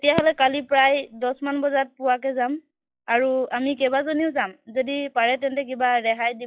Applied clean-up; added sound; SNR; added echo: classical method log-MMSE.